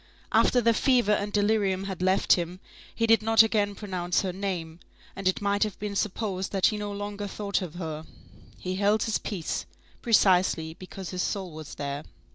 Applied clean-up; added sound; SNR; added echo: none; none; none; none.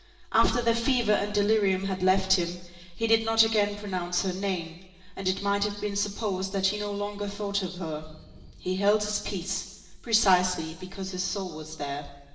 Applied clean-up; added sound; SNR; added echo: none; none; none; reverberation time 1.1 s.